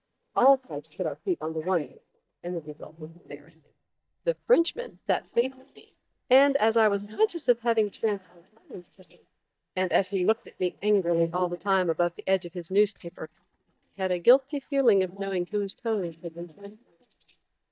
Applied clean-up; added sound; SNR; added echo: neural mask model DeepFilterNet 3.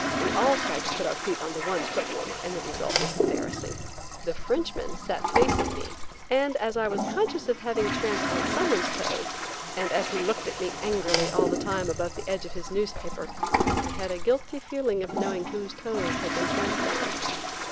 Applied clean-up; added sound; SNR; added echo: none; Toilet flush; 0 dB; none.